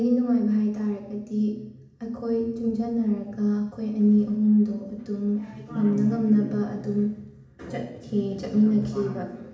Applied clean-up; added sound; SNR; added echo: none; none; none; reverberation time 0.8 s.